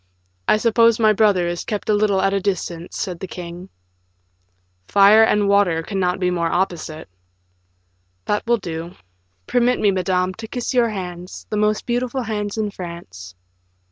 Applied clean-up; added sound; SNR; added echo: none; none; none; none.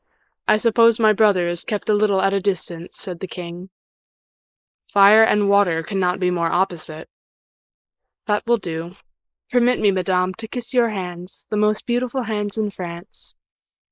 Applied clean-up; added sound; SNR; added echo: neural mask model Resemble Enhance denoiser.